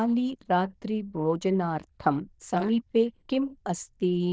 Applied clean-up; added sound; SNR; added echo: neural diffusion model UNIVERSE++.